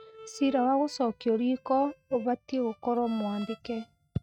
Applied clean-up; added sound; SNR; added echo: neural mask model RNNoise.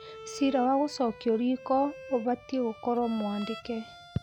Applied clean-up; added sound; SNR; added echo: none; Bowed string instrument; 17 dB; none.